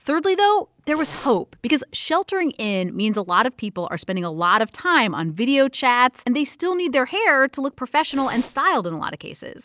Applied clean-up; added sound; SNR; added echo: none; Zipper (clothing); 17 dB; none.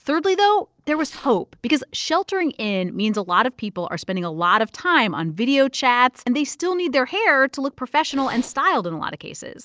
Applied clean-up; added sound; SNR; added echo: neural separator model SepFormer DNS4.